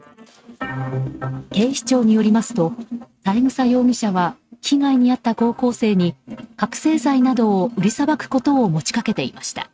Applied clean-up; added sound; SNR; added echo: neural mask model RNNoise.